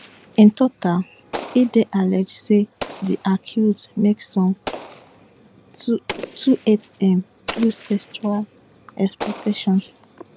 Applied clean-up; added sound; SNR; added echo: none; Explosion; 17 dB; none.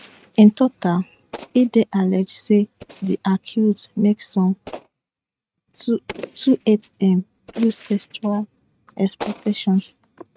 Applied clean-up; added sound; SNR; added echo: neural mask model RNNoise.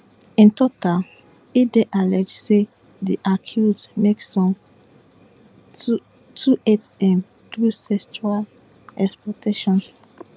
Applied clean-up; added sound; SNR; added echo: none; none; none; none.